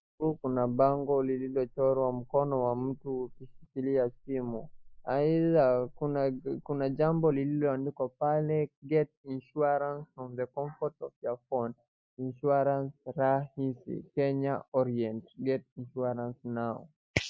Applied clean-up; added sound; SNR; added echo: neural mask model Resemble Enhance denoiser.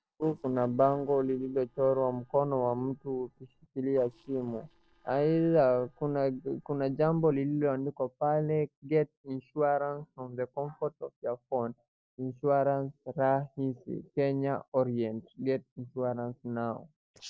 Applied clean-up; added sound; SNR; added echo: neural separator model SepFormer DNS4.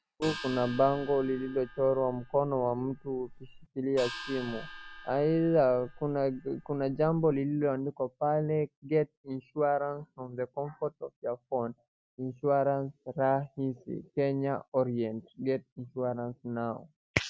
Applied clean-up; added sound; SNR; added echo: none; Gong; 15 dB; none.